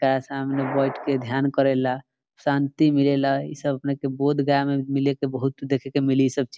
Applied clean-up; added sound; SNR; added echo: none; none; none; none.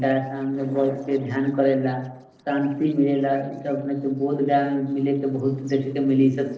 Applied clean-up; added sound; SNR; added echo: neural separator model SepFormer DNS4.